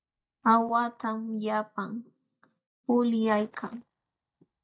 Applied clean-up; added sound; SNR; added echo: neural mask model DeepFilterNet 3.